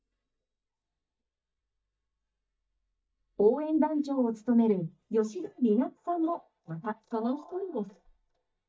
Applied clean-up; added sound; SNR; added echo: neural mask model DeepFilterNet 3.